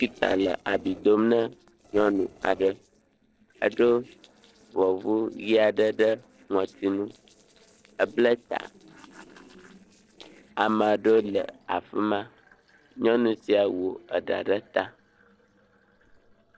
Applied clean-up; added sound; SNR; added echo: neural separator model SepFormer DNS4.